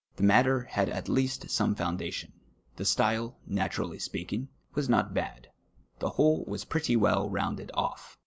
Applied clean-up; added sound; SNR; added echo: none; none; none; none.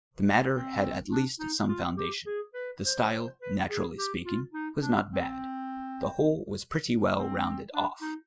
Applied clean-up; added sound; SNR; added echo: classical method Wiener filter.